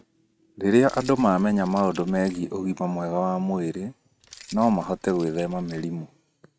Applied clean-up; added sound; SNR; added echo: neural mask model RNNoise.